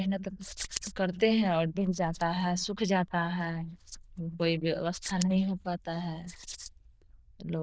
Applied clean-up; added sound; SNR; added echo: neural diffusion model UNIVERSE++.